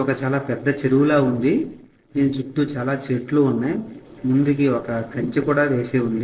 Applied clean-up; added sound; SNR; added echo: neural separator model SepFormer DNS4.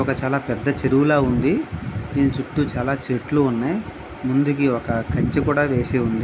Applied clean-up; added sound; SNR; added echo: none; none; none; none.